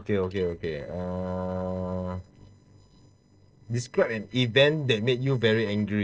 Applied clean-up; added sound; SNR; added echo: neural separator model SepFormer DNS4.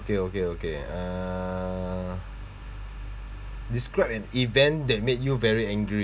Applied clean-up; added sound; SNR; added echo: none; none; none; none.